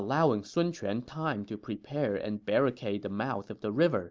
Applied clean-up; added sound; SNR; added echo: none; none; none; none.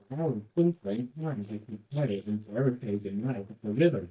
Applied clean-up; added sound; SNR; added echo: neural mask model DeepFilterNet 3.